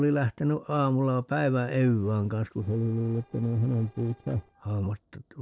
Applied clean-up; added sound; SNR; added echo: neural separator model SepFormer DNS4.